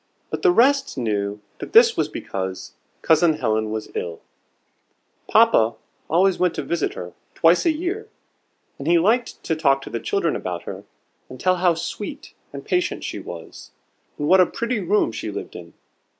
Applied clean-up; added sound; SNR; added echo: none; none; none; none.